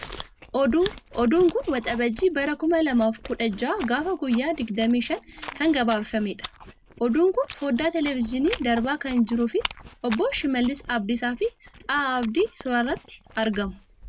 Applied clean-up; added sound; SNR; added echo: none; Chewing, mastication; 15 dB; none.